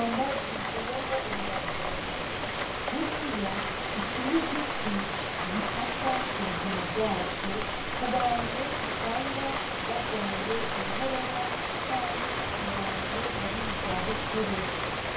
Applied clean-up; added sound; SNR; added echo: none; Rain; -3 dB; reverberation time 0.6 s.